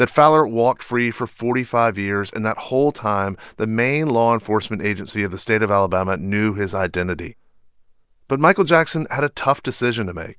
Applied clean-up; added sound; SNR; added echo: none; none; none; none.